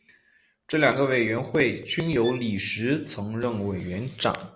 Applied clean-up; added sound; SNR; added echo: none; Bowed string instrument; 19 dB; none.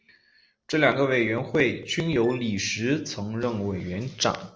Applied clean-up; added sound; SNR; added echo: neural separator model SepFormer DNS4.